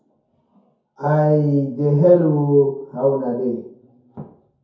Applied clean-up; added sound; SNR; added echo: none; none; none; reverberation time 0.6 s.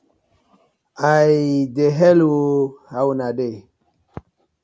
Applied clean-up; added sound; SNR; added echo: none; none; none; none.